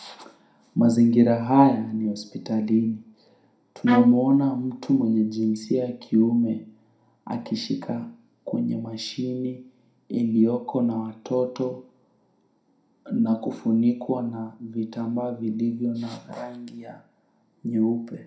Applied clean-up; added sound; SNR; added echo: none; Bowed string instrument; 2 dB; reverberation time 0.4 s.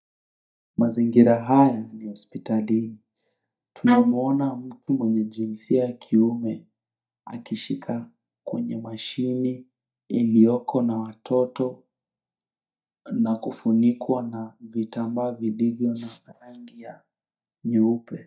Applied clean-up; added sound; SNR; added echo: neural mask model DeepFilterNet 3.